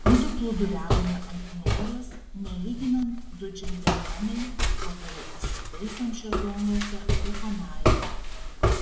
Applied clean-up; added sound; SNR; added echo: none; Walk, footsteps; -3 dB; reverberation time 0.7 s.